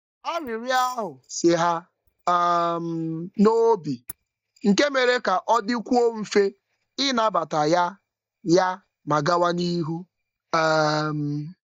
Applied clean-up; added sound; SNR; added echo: neural mask model DeepFilterNet 3.